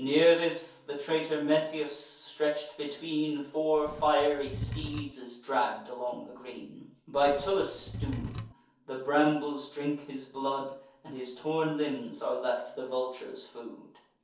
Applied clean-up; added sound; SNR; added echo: none; Wood / Tools; 8 dB; reverberation time 0.6 s.